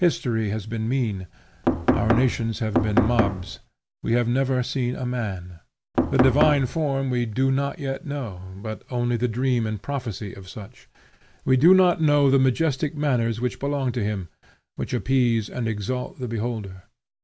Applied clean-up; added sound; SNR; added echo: none; Knock; -1 dB; none.